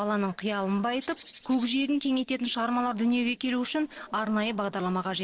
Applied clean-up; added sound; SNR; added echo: neural separator model SepFormer DNS4.